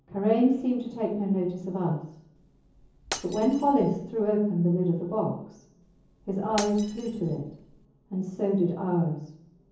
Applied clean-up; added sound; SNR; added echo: none; Shatter; 15 dB; reverberation time 0.7 s.